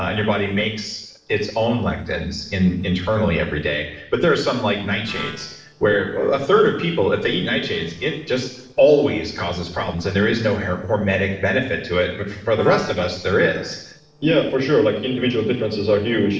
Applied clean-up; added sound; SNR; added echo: neural separator model SepFormer DNS4.